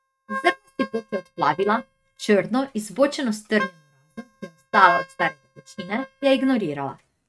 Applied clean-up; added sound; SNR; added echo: neural mask model RNNoise.